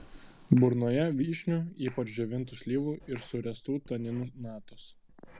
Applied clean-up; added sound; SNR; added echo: none; Writing + Clapping; 20 dB; none.